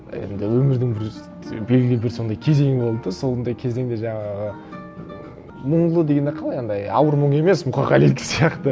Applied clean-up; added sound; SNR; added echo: none; none; none; none.